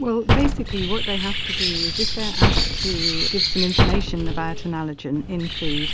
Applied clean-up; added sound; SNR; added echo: none; Bird + Slam; -5 dB; none.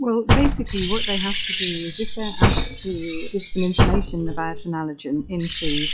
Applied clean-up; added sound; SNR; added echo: classical method log-MMSE.